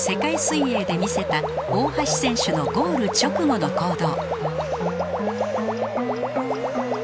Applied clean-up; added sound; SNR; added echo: none; none; none; none.